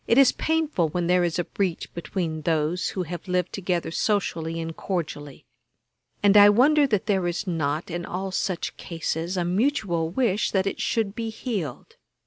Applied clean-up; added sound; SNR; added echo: none; none; none; none.